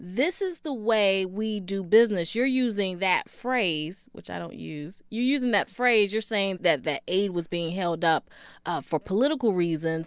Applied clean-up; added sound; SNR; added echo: none; none; none; none.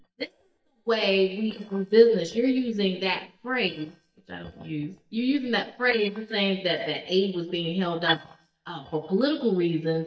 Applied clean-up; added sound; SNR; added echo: neural mask model DeepFilterNet 3.